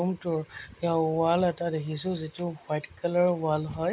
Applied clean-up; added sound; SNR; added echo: none; none; none; none.